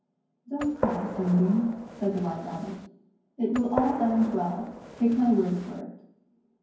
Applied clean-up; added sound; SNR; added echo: none; Gunshot, gunfire; 9 dB; reverberation time 0.9 s.